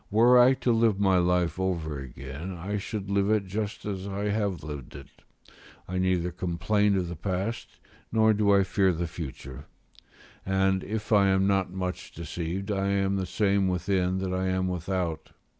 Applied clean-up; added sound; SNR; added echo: none; none; none; none.